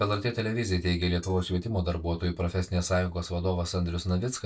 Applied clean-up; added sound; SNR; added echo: neural mask model DeepFilterNet 3.